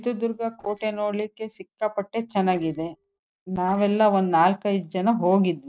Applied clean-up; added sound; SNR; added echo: neural separator model SepFormer DNS4.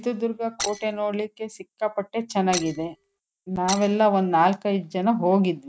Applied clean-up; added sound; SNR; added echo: none; Shatter; 12 dB; none.